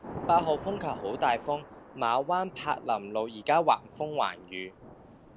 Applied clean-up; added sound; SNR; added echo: none; Thunder / Rain; 14 dB; none.